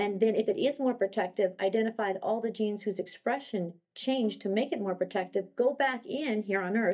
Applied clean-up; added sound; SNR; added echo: neural mask model DeepFilterNet 3.